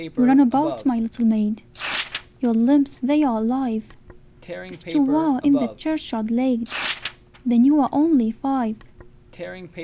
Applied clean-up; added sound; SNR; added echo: none; Tearing; 13 dB; none.